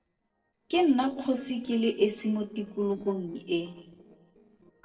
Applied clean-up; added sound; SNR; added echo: neural separator model SepFormer DNS4.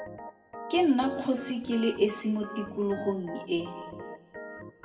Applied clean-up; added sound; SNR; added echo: none; Organ; 12 dB; reverberation time 1.5 s.